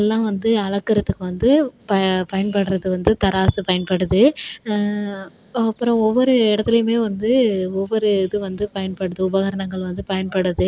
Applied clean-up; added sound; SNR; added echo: none; none; none; none.